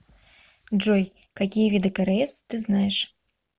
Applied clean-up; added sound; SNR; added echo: none; none; none; none.